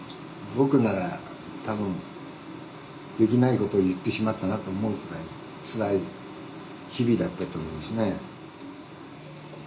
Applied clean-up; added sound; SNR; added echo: none; none; none; reverberation time 0.4 s.